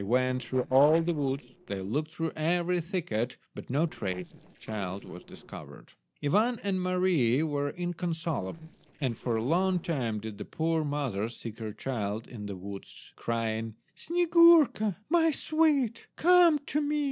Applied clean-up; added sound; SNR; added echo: neural separator model SepFormer DNS4.